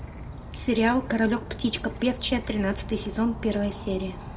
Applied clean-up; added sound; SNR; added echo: none; Insect / Frog; 10 dB; reverberation time 0.8 s.